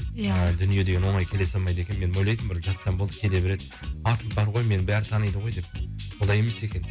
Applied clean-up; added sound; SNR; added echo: none; none; none; none.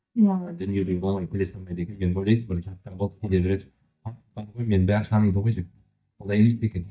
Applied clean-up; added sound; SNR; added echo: neural mask model DeepFilterNet 3.